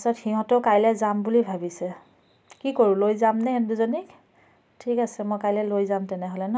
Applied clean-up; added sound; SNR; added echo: none; none; none; none.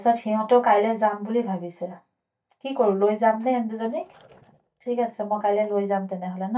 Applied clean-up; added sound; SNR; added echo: neural mask model DeepFilterNet 3.